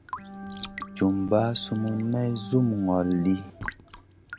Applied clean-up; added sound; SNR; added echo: none; Organ + Raindrop / Drip / Trickle, dribble; 11 dB; none.